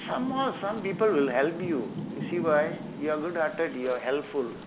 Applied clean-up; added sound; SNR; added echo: none; Rain; 10 dB; none.